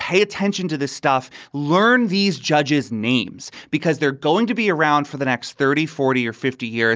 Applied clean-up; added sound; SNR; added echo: none; none; none; none.